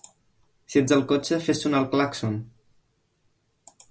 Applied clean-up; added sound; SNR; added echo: none; none; none; none.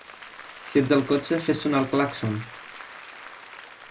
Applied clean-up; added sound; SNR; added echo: none; Applause; 15 dB; none.